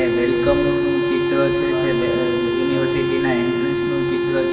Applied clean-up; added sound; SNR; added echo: none; Wind instrument, woodwind instrument; -3 dB; reverberation time 1.9 s.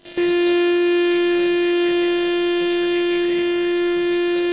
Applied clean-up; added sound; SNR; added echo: neural separator model SepFormer WHAMR!.